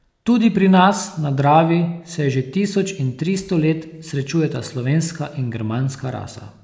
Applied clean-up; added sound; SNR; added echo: none; none; none; none.